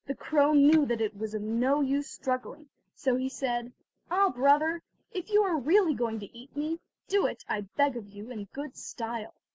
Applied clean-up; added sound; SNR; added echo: none; none; none; none.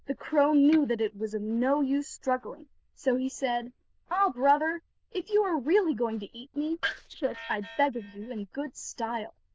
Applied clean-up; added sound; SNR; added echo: neural diffusion model UNIVERSE++.